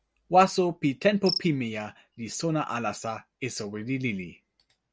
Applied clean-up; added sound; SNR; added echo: none; Cricket; 13 dB; none.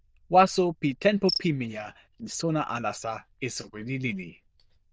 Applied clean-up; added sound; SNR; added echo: neural diffusion model UNIVERSE++.